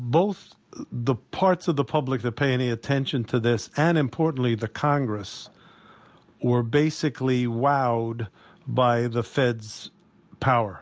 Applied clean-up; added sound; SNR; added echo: none; none; none; none.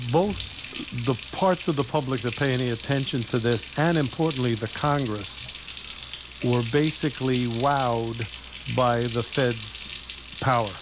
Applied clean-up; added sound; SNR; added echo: none; Water tap, faucet; 4 dB; none.